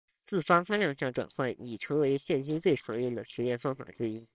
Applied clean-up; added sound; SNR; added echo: neural separator model SepFormer WHAMR!.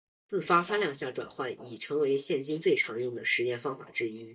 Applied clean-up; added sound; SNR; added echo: neural mask model DeepFilterNet 3.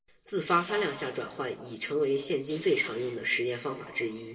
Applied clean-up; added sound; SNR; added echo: neural separator model SepFormer DNS4.